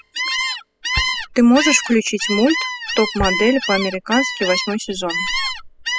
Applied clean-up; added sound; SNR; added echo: classical method spectral subtraction.